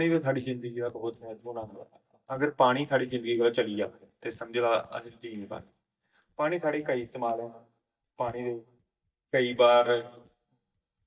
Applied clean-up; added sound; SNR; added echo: neural mask model DeepFilterNet 3.